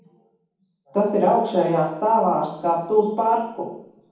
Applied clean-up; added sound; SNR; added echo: none; none; none; reverberation time 1.2 s.